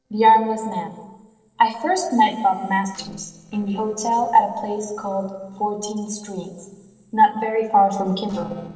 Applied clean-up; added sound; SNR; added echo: neural separator model SepFormer DNS4.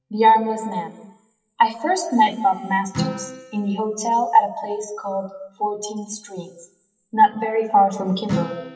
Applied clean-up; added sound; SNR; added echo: classical method WPE with log-MMSE.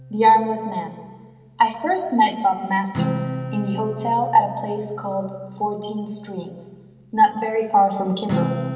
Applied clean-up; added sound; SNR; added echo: none; Acoustic guitar; 10 dB; reverberation time 2.6 s.